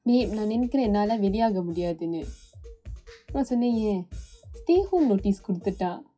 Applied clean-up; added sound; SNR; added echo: classical method WPE with log-MMSE.